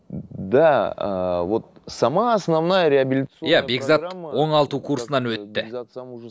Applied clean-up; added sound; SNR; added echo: none; none; none; none.